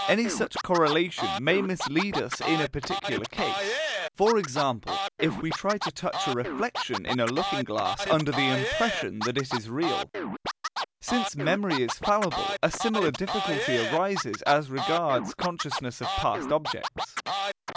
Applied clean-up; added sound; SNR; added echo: none; Scratching (performance technique); 4 dB; none.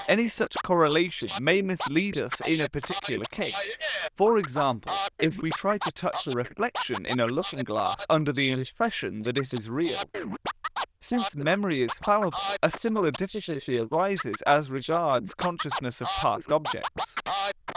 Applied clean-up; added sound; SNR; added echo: neural diffusion model UNIVERSE++.